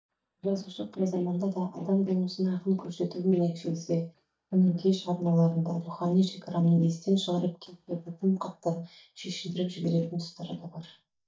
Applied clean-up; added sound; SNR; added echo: neural mask model DeepFilterNet 3.